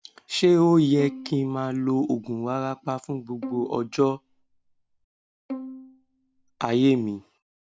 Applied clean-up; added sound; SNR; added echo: none; Bowed string instrument; 16 dB; none.